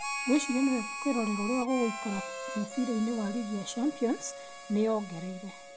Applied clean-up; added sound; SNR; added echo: none; Harmonica; 8 dB; none.